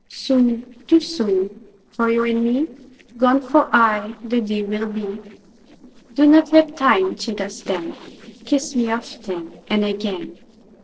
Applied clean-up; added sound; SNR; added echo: neural separator model SepFormer DNS4.